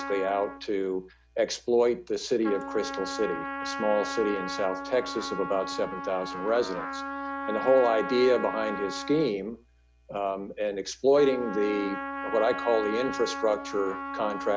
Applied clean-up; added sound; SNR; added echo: none; Trumpet; 8 dB; none.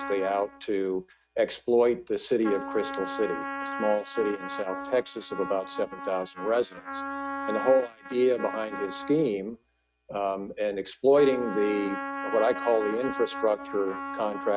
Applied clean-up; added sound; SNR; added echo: neural mask model RNNoise.